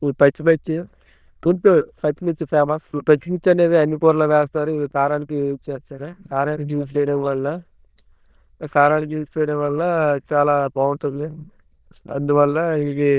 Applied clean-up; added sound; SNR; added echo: neural diffusion model UNIVERSE++.